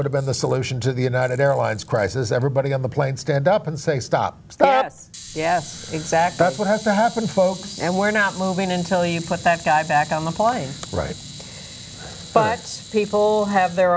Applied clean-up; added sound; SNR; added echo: none; Camera; 19 dB; none.